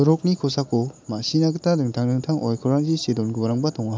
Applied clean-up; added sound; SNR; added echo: none; none; none; none.